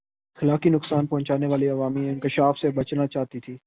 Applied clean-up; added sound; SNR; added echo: none; none; none; none.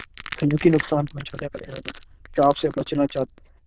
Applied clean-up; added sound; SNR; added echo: neural diffusion model UNIVERSE++.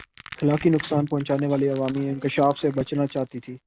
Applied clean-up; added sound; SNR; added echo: none; Crushing; 19 dB; none.